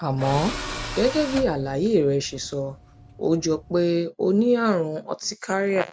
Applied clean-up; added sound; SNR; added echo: none; Tools; 12 dB; none.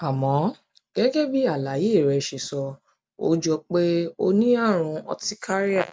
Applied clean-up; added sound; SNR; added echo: none; none; none; none.